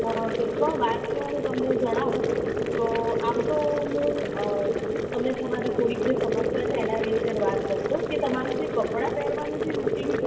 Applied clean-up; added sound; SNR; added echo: none; Boiling; -2 dB; reverberation time 2.1 s.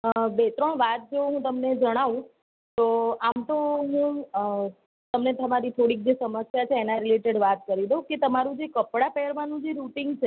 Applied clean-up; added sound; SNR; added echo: none; none; none; none.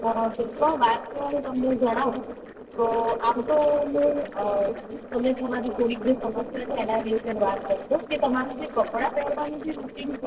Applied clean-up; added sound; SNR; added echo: neural separator model SepFormer DNS4.